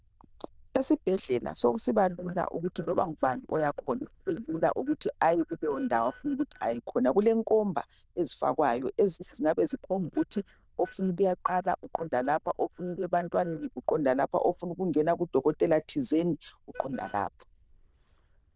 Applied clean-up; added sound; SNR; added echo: neural diffusion model UNIVERSE++.